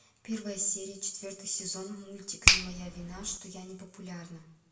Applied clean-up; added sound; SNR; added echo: none; Finger snapping; -4 dB; reverberation time 0.7 s.